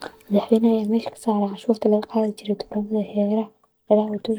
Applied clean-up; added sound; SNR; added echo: neural mask model DeepFilterNet 3.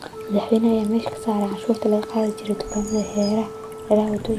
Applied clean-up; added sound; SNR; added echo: none; Wind instrument, woodwind instrument + Stream / Bird vocalization, bird call, bird song; 12 dB; none.